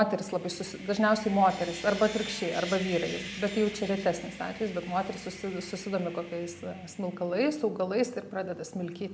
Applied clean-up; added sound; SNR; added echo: none; Sawing; 15 dB; none.